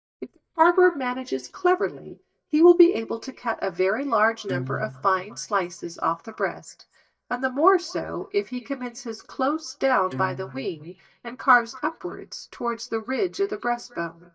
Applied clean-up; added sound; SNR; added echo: neural mask model DeepFilterNet 3.